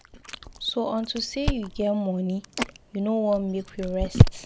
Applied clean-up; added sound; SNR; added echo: none; Chewing, mastication; -1 dB; none.